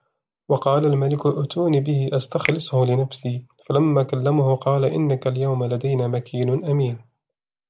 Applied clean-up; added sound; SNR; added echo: none; Finger snapping; 15 dB; none.